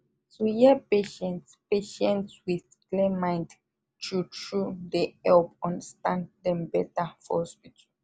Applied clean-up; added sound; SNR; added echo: none; none; none; none.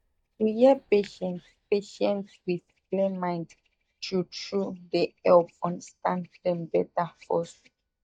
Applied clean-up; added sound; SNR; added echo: neural mask model DeepFilterNet 3.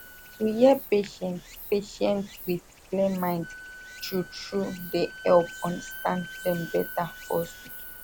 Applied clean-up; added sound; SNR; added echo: none; Wind instrument, woodwind instrument + Stream; 15 dB; none.